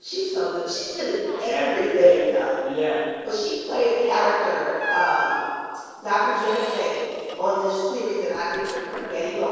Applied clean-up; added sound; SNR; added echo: neural separator model SepFormer DNS4.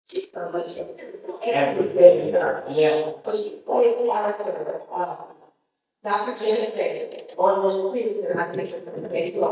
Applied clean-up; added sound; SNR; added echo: neural mask model DeepFilterNet 3.